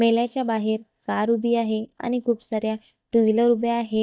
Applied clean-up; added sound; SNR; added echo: neural mask model DeepFilterNet 3.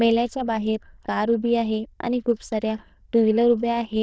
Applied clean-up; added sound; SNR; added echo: neural diffusion model UNIVERSE++.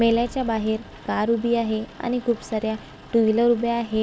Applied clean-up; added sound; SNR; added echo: none; Explosion + Rain; 19 dB; none.